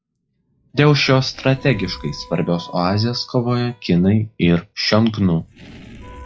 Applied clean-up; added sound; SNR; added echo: classical method log-MMSE.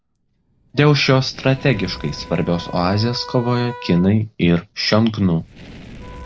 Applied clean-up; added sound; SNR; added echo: none; Fire + Wind instrument, woodwind instrument; 18 dB; none.